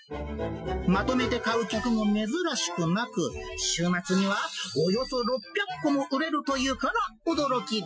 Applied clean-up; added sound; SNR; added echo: classical method Wiener filter.